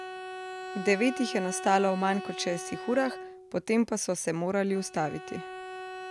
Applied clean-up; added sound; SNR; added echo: none; Bowed string instrument; 11 dB; none.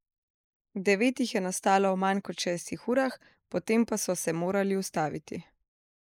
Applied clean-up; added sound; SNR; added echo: neural mask model Resemble Enhance denoiser.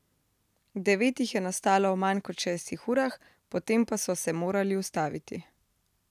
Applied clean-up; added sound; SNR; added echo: none; none; none; none.